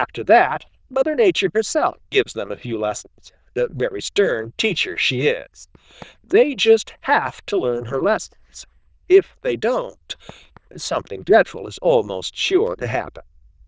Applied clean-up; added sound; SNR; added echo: neural diffusion model UNIVERSE++.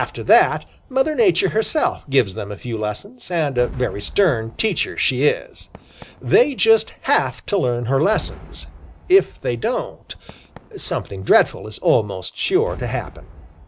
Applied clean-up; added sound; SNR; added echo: none; Cheering / Fireworks; 20 dB; none.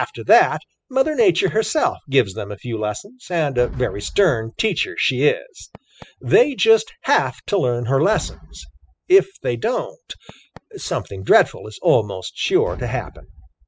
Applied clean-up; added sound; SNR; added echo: classical method spectral subtraction.